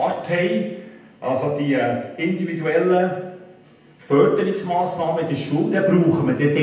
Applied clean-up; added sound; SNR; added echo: none; none; none; reverberation time 0.9 s.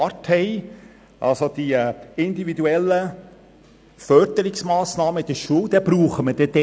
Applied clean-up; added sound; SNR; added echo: none; none; none; none.